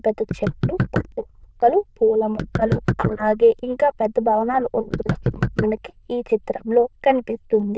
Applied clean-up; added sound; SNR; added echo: neural diffusion model UNIVERSE++.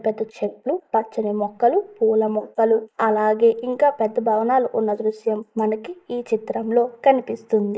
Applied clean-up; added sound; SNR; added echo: neural mask model Resemble Enhance denoiser.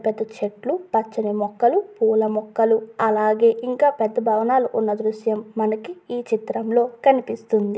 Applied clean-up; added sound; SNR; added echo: none; none; none; none.